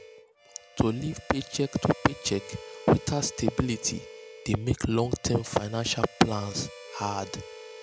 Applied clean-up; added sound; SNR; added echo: none; Harmonica; 17 dB; none.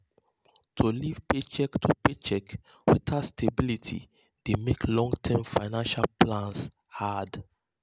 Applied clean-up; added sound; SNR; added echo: none; none; none; none.